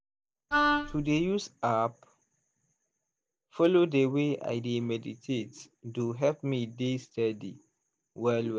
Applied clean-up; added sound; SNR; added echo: none; Wind instrument, woodwind instrument; -1 dB; none.